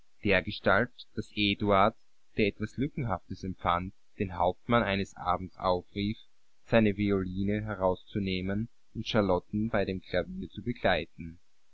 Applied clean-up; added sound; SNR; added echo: none; none; none; none.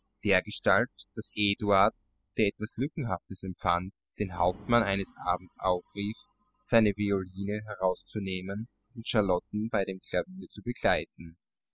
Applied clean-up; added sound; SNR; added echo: classical method spectral subtraction.